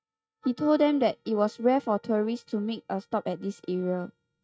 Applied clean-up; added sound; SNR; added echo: neural mask model RNNoise.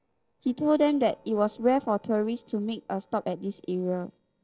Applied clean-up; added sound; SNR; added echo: neural separator model SepFormer DNS4.